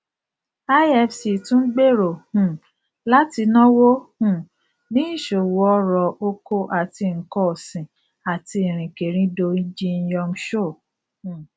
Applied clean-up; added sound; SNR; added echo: none; none; none; none.